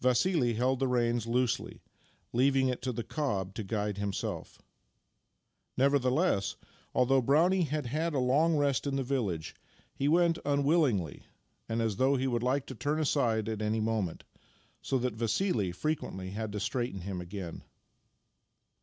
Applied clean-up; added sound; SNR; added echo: none; none; none; none.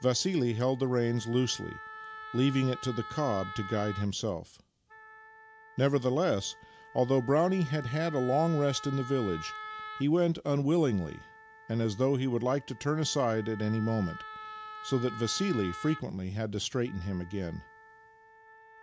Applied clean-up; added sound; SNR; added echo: none; Wind instrument, woodwind instrument; 15 dB; none.